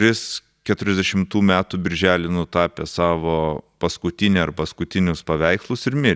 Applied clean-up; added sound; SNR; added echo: none; none; none; none.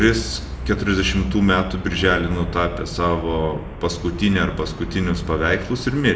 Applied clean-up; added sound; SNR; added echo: none; Traffic noise, roadway noise; 9 dB; reverberation time 0.7 s.